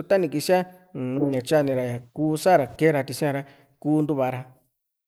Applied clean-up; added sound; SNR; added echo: neural mask model Resemble Enhance denoiser.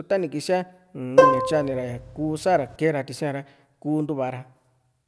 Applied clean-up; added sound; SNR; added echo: none; Plucked string instrument; -5 dB; none.